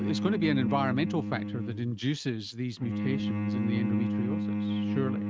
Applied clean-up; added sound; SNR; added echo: neural mask model RNNoise.